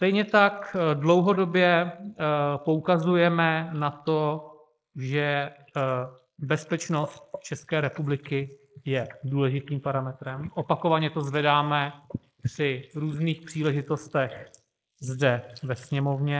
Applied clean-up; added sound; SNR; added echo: neural mask model Resemble Enhance denoiser.